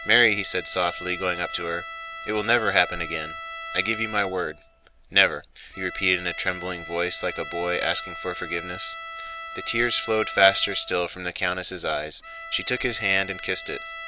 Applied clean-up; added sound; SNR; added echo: none; Bowed string instrument; 11 dB; none.